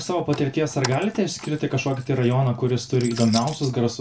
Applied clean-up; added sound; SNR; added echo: none; Keys jangling; 16 dB; reverberation time 0.2 s.